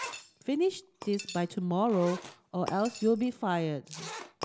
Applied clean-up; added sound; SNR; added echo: none; Zipper (clothing) + Shatter; 13 dB; none.